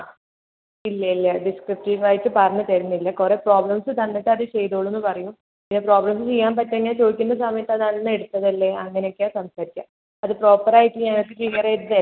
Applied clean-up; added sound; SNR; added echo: none; none; none; none.